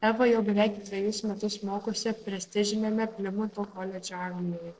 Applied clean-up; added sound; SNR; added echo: neural separator model SepFormer DNS4.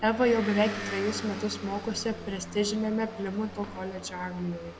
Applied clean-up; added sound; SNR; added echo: none; Motor vehicle (road) / Engine; 10 dB; none.